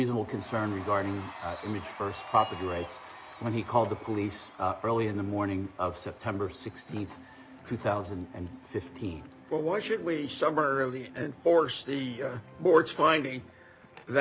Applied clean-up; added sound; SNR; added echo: none; Cheering; 18 dB; none.